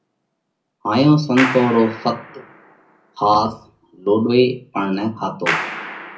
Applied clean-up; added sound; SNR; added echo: none; Clapping; 11 dB; reverberation time 0.4 s.